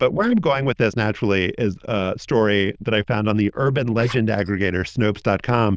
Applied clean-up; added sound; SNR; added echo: neural diffusion model UNIVERSE++.